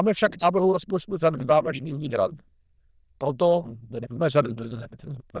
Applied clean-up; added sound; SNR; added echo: neural diffusion model UNIVERSE++.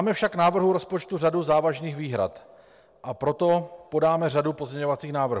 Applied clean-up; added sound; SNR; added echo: none; none; none; none.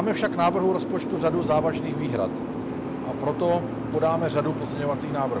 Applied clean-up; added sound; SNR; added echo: none; Boat, Water vehicle; 3 dB; none.